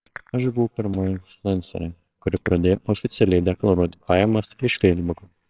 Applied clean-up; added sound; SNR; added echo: neural separator model SepFormer WHAMR!.